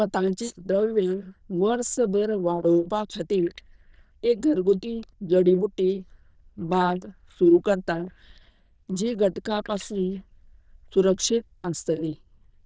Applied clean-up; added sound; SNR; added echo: neural diffusion model UNIVERSE++.